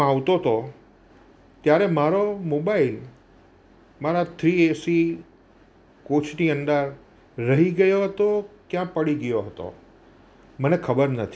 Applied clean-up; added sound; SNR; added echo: none; none; none; none.